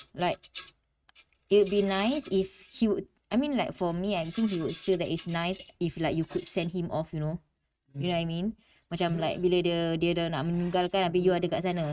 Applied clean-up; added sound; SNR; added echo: neural mask model RNNoise.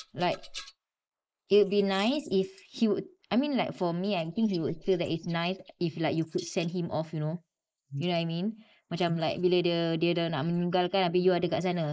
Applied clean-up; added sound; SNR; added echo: neural mask model Resemble Enhance denoiser.